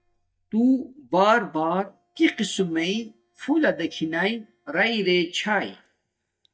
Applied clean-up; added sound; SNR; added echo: neural mask model DeepFilterNet 3.